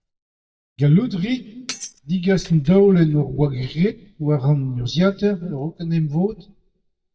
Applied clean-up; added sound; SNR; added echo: neural mask model DeepFilterNet 3.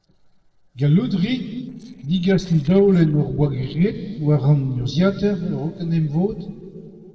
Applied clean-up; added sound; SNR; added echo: neural separator model SepFormer DNS4.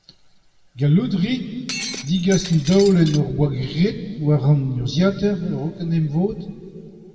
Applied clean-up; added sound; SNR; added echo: none; Shatter; 12 dB; reverberation time 1.8 s.